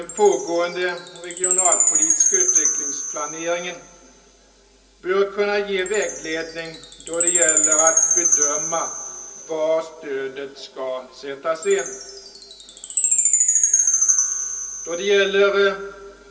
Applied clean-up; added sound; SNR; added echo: none; Chime; -3 dB; reverberation time 0.3 s.